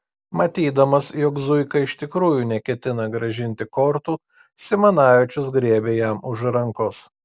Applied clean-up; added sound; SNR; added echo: none; none; none; none.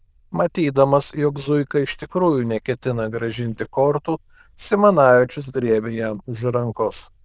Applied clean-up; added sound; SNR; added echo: neural diffusion model UNIVERSE++.